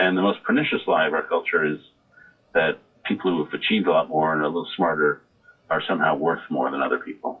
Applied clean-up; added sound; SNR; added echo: classical method WPE with log-MMSE.